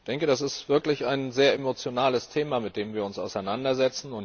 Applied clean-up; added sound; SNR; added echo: none; none; none; none.